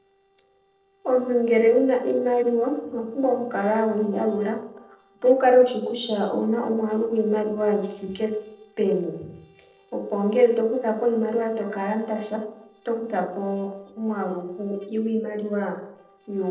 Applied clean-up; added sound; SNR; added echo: neural separator model SepFormer DNS4.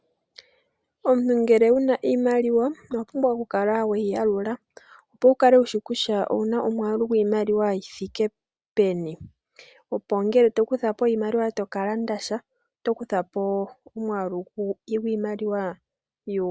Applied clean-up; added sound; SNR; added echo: none; none; none; none.